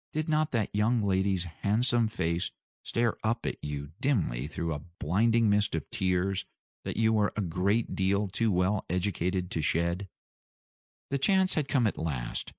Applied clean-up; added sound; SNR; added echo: none; none; none; none.